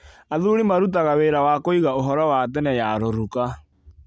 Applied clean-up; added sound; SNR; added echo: none; none; none; none.